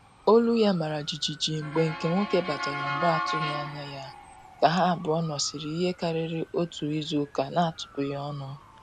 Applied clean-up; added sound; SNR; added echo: none; Motor vehicle (road) / Siren; 10 dB; none.